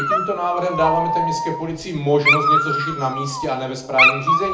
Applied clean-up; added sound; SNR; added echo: none; Dog; -2 dB; reverberation time 0.3 s.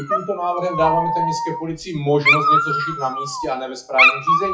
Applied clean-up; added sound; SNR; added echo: classical method WPE with log-MMSE.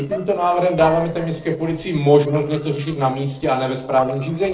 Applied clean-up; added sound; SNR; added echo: neural separator model SepFormer DNS4.